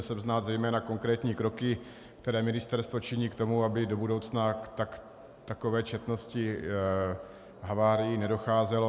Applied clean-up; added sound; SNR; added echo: none; none; none; none.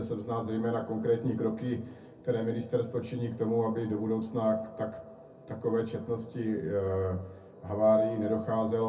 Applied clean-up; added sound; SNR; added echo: none; none; none; reverberation time 0.3 s.